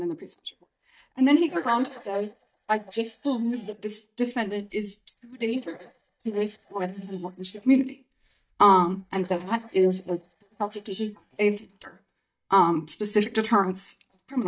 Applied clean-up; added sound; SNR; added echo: neural mask model DeepFilterNet 3.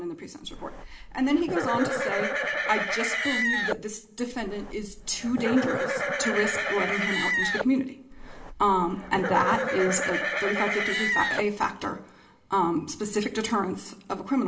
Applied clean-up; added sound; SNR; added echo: none; Livestock, farm animals, working animals; 1 dB; reverberation time 0.5 s.